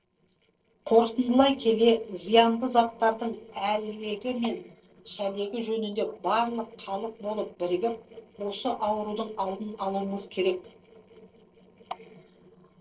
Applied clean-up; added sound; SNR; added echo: neural separator model SepFormer DNS4.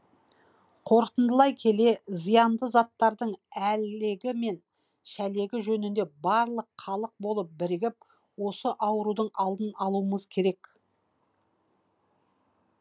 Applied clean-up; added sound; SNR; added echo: none; none; none; none.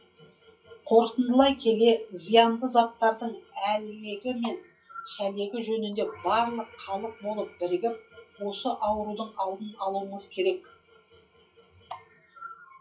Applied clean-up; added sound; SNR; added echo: classical method WPE with log-MMSE.